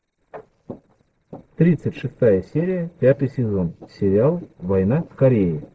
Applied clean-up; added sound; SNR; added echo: neural separator model SepFormer DNS4.